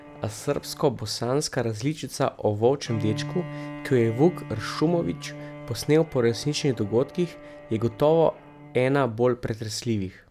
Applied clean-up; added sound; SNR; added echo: none; Bowed string instrument; 15 dB; none.